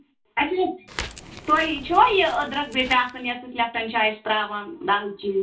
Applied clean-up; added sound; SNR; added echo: none; Crackle; 15 dB; reverberation time 0.3 s.